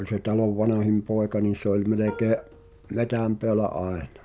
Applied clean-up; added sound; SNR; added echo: none; Plucked string instrument; 20 dB; none.